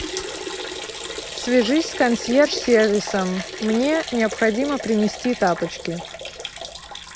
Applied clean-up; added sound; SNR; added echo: none; Liquid; 10 dB; none.